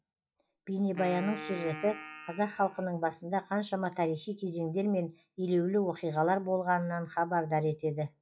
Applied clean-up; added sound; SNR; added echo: classical method log-MMSE.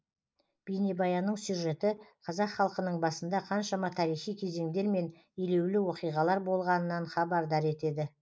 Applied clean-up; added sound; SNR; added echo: neural mask model Resemble Enhance denoiser.